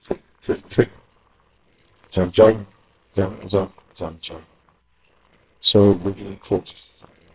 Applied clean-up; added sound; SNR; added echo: neural separator model SepFormer WHAMR!.